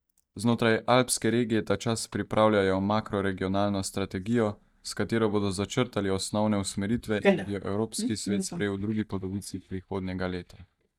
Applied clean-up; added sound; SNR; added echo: neural mask model DeepFilterNet 3.